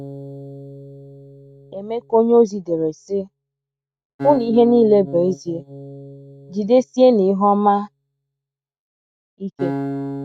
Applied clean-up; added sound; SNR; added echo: neural mask model RNNoise.